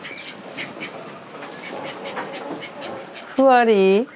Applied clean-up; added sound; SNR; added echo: none; none; none; none.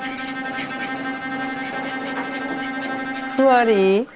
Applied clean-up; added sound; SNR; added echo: none; Bowed string instrument; 5 dB; none.